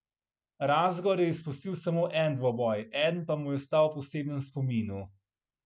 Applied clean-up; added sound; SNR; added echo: none; none; none; none.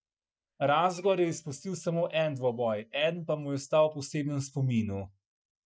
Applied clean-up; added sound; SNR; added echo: neural mask model DeepFilterNet 3.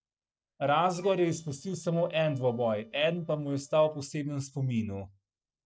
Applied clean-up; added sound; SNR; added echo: neural separator model SepFormer DNS4.